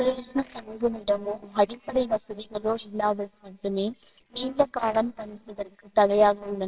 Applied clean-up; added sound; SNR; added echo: neural separator model SepFormer WHAMR!.